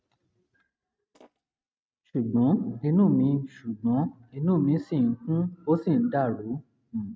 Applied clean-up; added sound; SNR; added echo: neural mask model RNNoise.